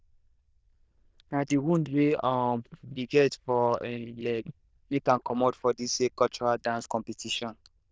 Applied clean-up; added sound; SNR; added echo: neural diffusion model UNIVERSE++.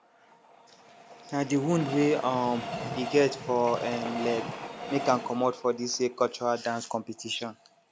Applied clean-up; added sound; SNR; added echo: none; Train; 10 dB; none.